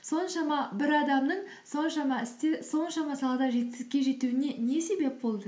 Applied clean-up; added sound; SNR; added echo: none; none; none; none.